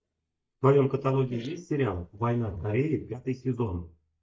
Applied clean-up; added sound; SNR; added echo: neural mask model DeepFilterNet 3.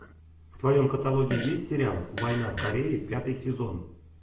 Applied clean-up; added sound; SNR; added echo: none; Fart; 8 dB; reverberation time 0.5 s.